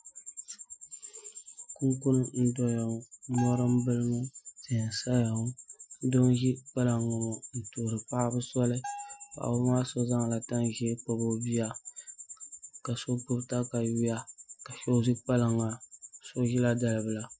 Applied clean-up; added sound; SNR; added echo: classical method Wiener filter.